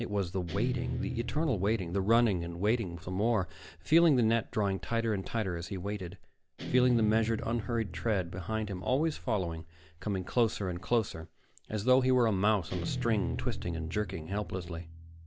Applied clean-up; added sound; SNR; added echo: none; Guitar; 11 dB; none.